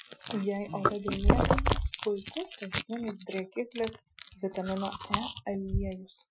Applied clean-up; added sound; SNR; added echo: classical method Wiener filter.